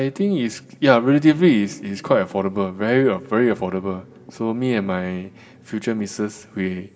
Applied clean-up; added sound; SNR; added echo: none; none; none; reverberation time 1.7 s.